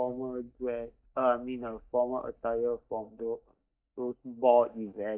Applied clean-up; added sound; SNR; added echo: neural mask model DeepFilterNet 3.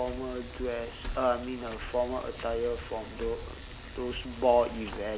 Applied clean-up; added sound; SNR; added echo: none; Bicycle; 10 dB; none.